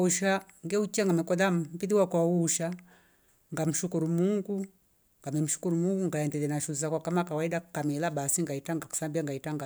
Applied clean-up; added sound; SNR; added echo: none; none; none; none.